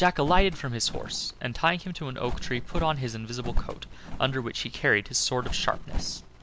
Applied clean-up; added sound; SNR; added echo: none; Bird; 4 dB; none.